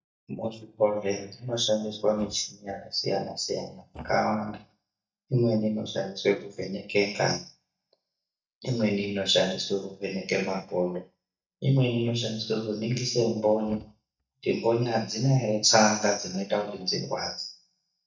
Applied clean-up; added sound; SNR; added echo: neural mask model DeepFilterNet 3.